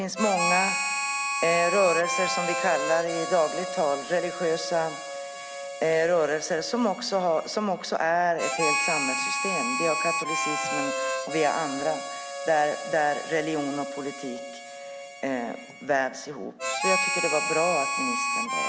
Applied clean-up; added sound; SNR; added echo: none; Harmonica; 3 dB; none.